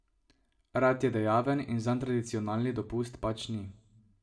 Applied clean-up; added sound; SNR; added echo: none; none; none; reverberation time 0.3 s.